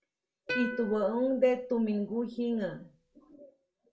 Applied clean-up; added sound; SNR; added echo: none; Plucked string instrument; 11 dB; reverberation time 0.3 s.